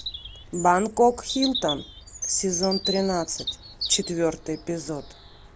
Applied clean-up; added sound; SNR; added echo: none; Bird vocalization, bird call, bird song; 8 dB; none.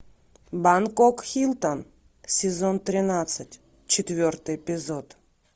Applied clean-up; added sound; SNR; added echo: none; none; none; none.